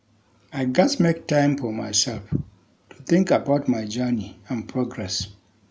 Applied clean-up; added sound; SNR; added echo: none; none; none; none.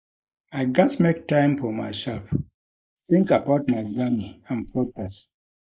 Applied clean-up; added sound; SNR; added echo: neural mask model Resemble Enhance denoiser.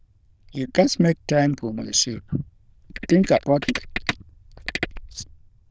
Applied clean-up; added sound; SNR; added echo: neural diffusion model UNIVERSE++.